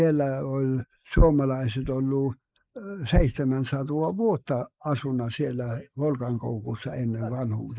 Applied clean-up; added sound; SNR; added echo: neural mask model Resemble Enhance denoiser.